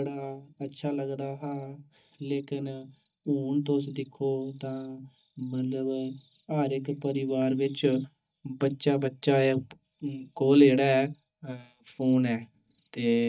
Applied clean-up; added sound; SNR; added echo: neural mask model DeepFilterNet 3.